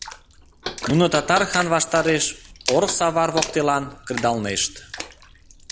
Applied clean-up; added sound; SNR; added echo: none; Knock + Splash, splatter; 11 dB; none.